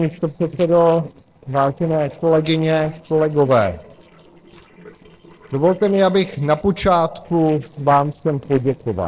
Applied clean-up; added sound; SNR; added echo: neural separator model SepFormer DNS4.